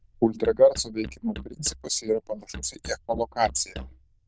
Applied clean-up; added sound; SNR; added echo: neural diffusion model UNIVERSE++.